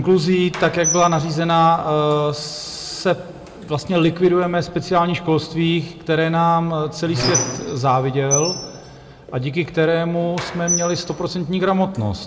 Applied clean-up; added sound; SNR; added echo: none; Squeak; 11 dB; reverberation time 1.4 s.